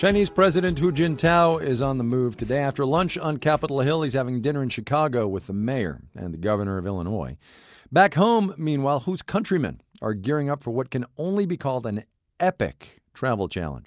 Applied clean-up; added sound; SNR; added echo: none; none; none; none.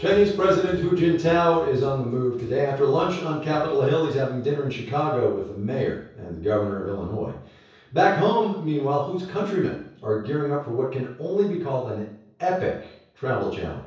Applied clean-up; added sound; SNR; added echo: none; none; none; reverberation time 0.6 s.